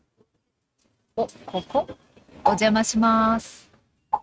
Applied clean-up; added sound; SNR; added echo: neural mask model RNNoise.